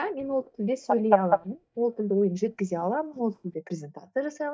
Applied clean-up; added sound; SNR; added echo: neural mask model DeepFilterNet 3.